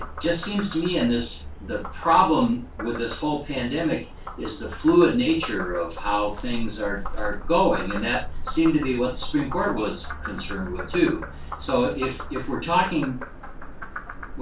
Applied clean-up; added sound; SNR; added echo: none; Frog; 8 dB; reverberation time 0.2 s.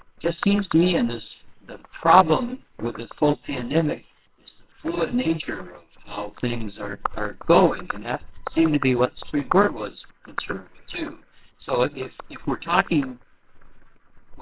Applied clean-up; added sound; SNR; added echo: neural separator model SepFormer WHAMR!.